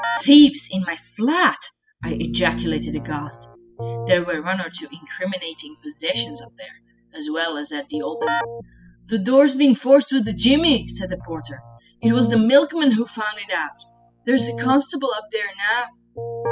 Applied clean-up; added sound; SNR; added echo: classical method spectral subtraction.